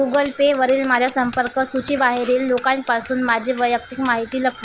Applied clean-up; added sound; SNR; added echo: none; Bicycle bell; 10 dB; none.